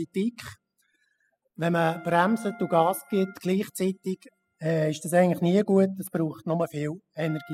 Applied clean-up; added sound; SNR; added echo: classical method spectral subtraction.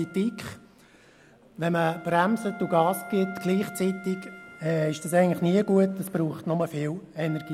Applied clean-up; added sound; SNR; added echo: none; Wind instrument, woodwind instrument; 19 dB; none.